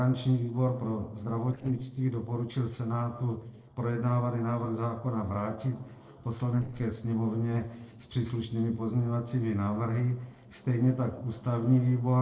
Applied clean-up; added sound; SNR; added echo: neural separator model SepFormer DNS4.